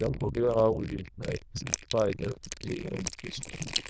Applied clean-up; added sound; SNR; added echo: neural diffusion model UNIVERSE++.